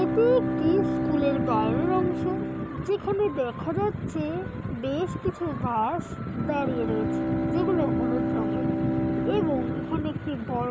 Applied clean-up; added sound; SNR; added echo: none; Bowed string instrument; 2 dB; none.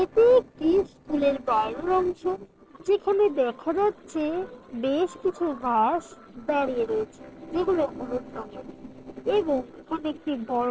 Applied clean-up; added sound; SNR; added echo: neural separator model SepFormer DNS4.